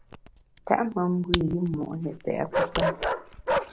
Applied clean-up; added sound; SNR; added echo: none; Camera + Bark; 2 dB; none.